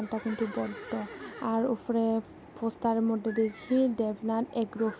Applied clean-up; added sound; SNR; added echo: none; Livestock, farm animals, working animals; 18 dB; none.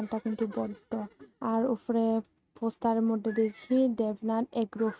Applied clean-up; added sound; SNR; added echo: neural mask model RNNoise.